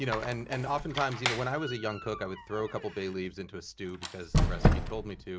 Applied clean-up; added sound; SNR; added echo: none; Squeak; -2 dB; none.